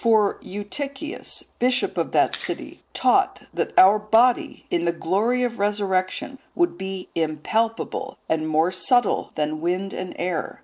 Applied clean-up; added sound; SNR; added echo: neural separator model SepFormer DNS4.